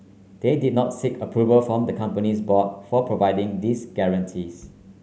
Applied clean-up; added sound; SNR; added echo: none; none; none; none.